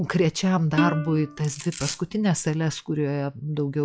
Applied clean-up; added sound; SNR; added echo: classical method log-MMSE.